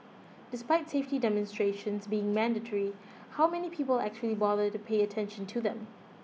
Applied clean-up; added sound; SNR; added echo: none; none; none; none.